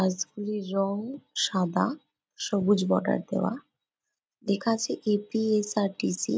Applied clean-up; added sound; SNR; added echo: none; none; none; none.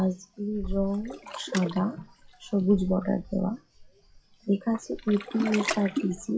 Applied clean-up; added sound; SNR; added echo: classical method WPE with log-MMSE.